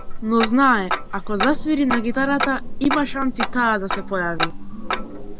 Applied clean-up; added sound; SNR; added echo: none; Tick-tock; 3 dB; none.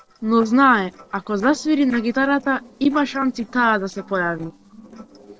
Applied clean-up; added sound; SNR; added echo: neural separator model SepFormer DNS4.